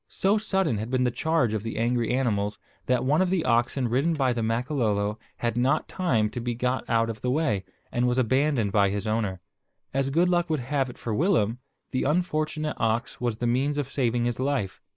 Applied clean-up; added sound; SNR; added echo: neural mask model Resemble Enhance denoiser.